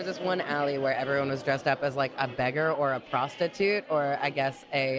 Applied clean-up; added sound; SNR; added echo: none; none; none; none.